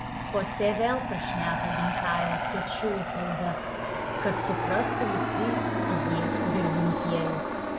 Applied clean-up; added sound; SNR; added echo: none; Aircraft; -2 dB; none.